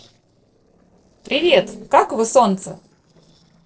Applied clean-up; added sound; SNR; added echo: neural separator model SepFormer DNS4.